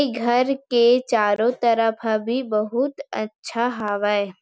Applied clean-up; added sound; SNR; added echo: none; none; none; none.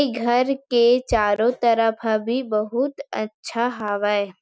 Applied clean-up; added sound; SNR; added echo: neural mask model DeepFilterNet 3.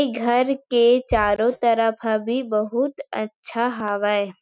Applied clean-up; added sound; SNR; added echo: neural mask model RNNoise.